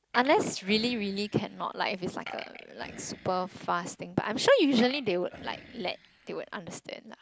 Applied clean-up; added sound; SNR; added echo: none; Burping, eructation; 17 dB; none.